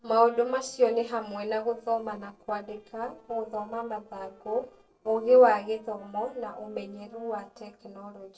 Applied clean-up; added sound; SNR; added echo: neural separator model SepFormer DNS4.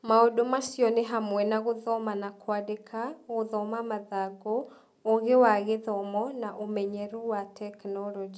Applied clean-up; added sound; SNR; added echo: none; none; none; none.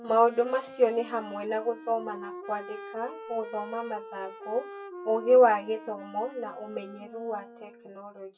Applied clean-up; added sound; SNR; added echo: classical method WPE with log-MMSE.